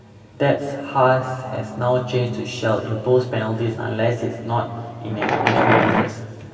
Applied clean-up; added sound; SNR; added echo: none; Wild animals; -2 dB; reverberation time 2.8 s.